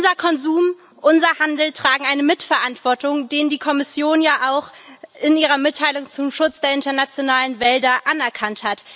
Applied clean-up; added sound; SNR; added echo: none; none; none; none.